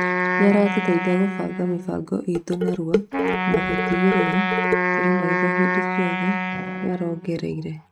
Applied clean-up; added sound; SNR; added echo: neural mask model RNNoise.